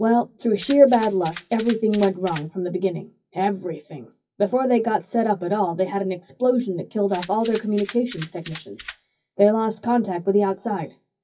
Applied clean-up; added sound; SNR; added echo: classical method WPE with log-MMSE.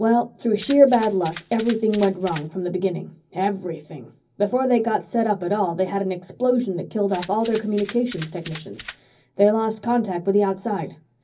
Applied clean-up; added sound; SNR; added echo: none; Rattle (instrument); 18 dB; reverberation time 0.4 s.